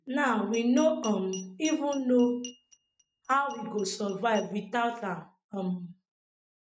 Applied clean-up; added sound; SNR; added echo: neural mask model RNNoise.